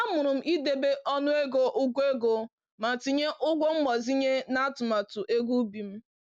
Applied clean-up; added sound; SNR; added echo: none; none; none; none.